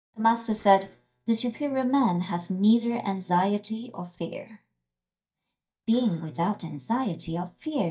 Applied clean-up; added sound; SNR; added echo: neural mask model DeepFilterNet 3.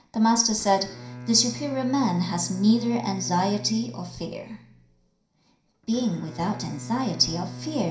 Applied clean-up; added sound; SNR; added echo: none; Bowed string instrument; 14 dB; reverberation time 0.5 s.